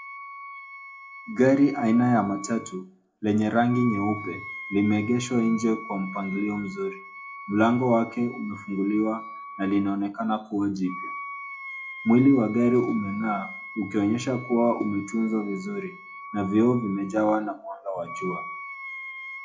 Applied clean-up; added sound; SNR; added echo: none; Wind instrument, woodwind instrument; 14 dB; reverberation time 0.2 s.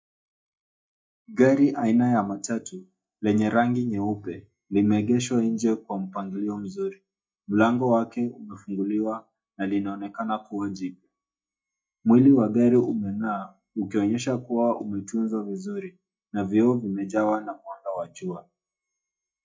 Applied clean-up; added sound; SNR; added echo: neural mask model DeepFilterNet 3.